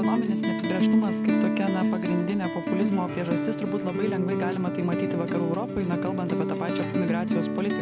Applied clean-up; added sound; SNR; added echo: none; Guitar; -2 dB; none.